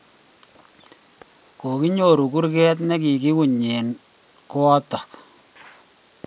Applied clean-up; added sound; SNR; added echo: none; none; none; none.